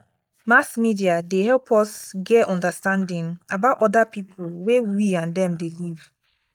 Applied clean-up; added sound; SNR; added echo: neural mask model DeepFilterNet 3.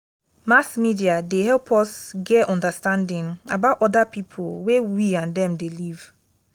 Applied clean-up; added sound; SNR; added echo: none; none; none; none.